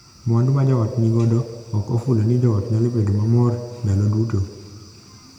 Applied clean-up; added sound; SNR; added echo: none; none; none; reverberation time 1.4 s.